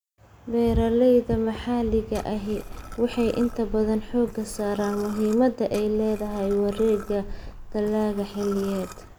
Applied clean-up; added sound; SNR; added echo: none; Liquid; 14 dB; none.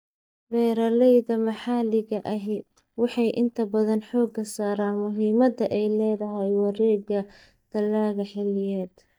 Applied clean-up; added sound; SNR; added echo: neural mask model DeepFilterNet 3.